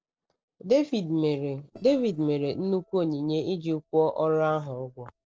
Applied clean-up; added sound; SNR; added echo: neural separator model SepFormer DNS4.